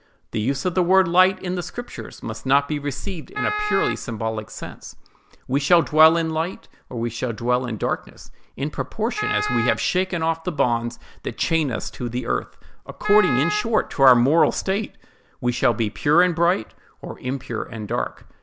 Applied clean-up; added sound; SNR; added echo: none; Wind instrument, woodwind instrument; 6 dB; none.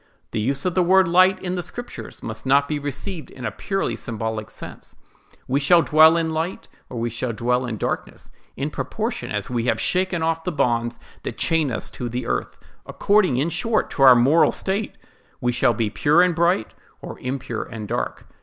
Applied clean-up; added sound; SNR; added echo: none; none; none; none.